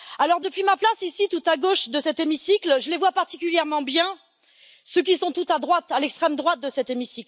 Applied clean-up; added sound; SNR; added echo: none; none; none; none.